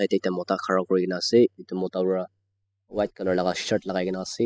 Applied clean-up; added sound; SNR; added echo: classical method spectral subtraction.